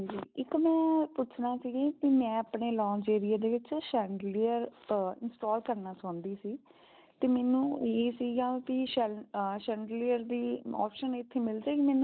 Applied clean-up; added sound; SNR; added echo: none; none; none; none.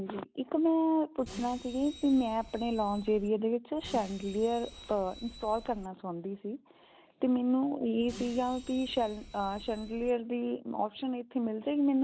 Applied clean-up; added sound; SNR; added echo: none; Bus; 16 dB; none.